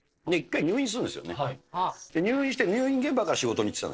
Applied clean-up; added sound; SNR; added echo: neural separator model SepFormer DNS4.